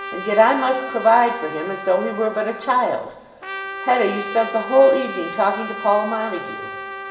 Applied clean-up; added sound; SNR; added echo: none; Trumpet; 11 dB; reverberation time 1.1 s.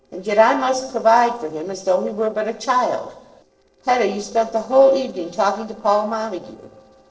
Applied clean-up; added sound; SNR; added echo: neural separator model SepFormer DNS4.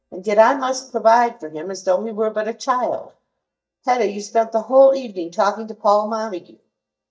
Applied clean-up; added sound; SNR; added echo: neural mask model DeepFilterNet 3.